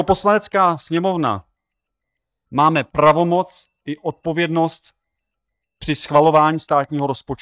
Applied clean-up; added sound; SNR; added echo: neural mask model DeepFilterNet 3.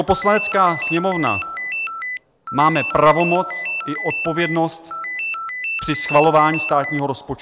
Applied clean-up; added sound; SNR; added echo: none; Ringtone; 7 dB; none.